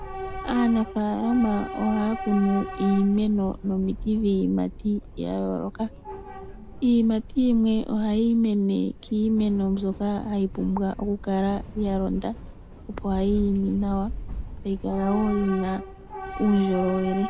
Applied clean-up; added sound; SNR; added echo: none; Subway, metro, underground / Train; 11 dB; none.